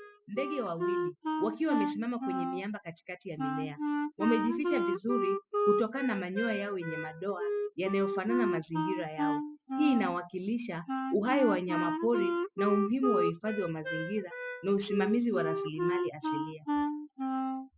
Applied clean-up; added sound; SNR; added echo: classical method spectral subtraction.